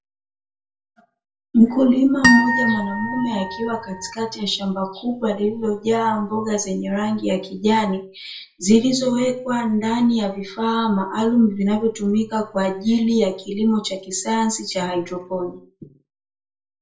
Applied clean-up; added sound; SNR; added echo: none; Harp; 2 dB; reverberation time 0.3 s.